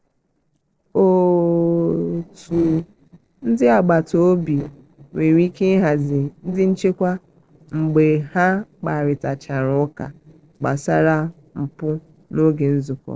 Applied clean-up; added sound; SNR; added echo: neural separator model SepFormer DNS4.